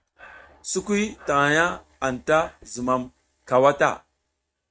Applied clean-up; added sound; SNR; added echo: neural mask model RNNoise.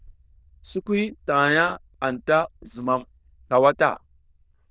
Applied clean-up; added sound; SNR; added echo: neural diffusion model UNIVERSE++.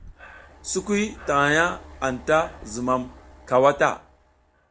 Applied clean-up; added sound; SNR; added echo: none; Breathing; 20 dB; none.